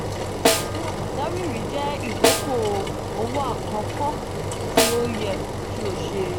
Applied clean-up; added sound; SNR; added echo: none; Snare drum + Engine; -4 dB; none.